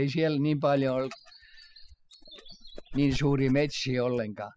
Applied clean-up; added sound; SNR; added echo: classical method spectral subtraction.